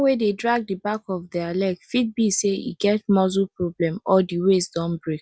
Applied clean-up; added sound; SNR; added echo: none; none; none; none.